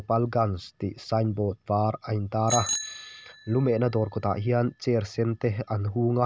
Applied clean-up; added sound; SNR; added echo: none; Bicycle bell; 14 dB; none.